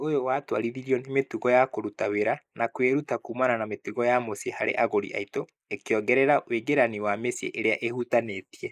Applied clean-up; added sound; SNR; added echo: neural mask model Resemble Enhance denoiser.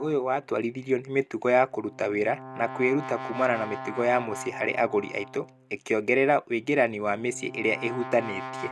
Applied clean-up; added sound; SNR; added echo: none; Brass instrument; 14 dB; none.